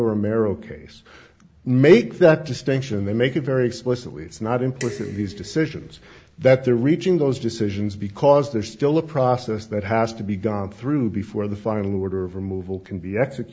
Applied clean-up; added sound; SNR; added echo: none; Dishes, pots, and pans; 18 dB; none.